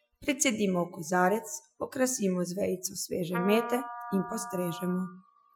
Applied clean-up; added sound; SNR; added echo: classical method Wiener filter.